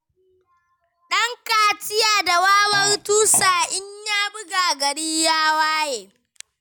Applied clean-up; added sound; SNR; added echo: none; Fart; 15 dB; none.